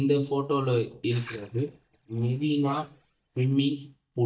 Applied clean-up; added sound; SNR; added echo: neural mask model DeepFilterNet 3.